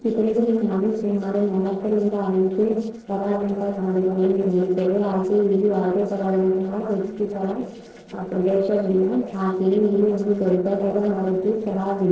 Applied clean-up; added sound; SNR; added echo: neural separator model SepFormer DNS4.